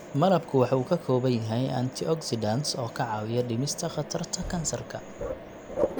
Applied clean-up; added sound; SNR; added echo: none; Mechanisms; 10 dB; none.